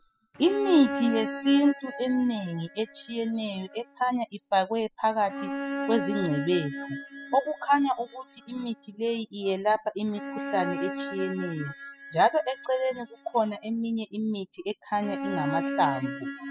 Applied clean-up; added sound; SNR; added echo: classical method spectral subtraction.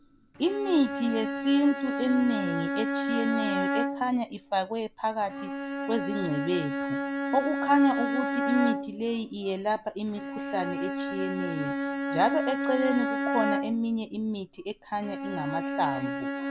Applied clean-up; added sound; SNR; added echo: none; Bowed string instrument; 2 dB; none.